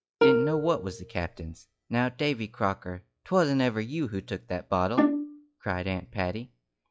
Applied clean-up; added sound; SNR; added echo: classical method log-MMSE.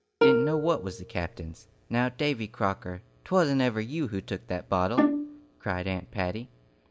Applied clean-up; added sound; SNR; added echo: none; Bowed string instrument + Plucked string instrument; -1 dB; none.